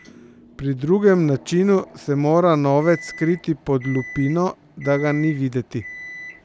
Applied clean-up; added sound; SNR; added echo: none; Microwave oven; 18 dB; none.